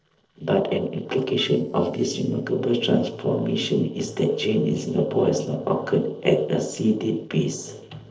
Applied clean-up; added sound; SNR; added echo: neural separator model SepFormer DNS4.